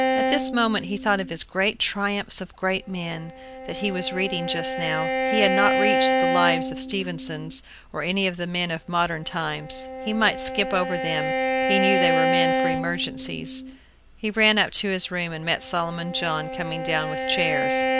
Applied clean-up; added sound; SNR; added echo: none; Bowed string instrument; 2 dB; none.